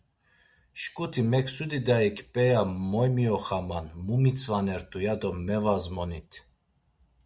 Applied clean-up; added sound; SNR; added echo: none; none; none; none.